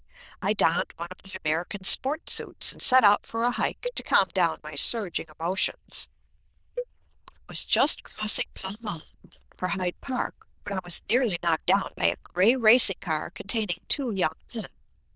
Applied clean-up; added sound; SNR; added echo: neural diffusion model UNIVERSE++.